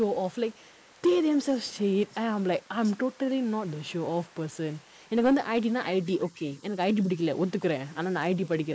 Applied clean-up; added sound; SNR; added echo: neural mask model Resemble Enhance denoiser.